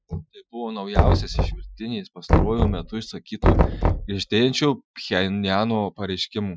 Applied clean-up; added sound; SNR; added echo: classical method Wiener filter.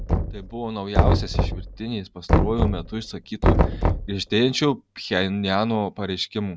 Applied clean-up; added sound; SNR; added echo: none; Knock; -2 dB; none.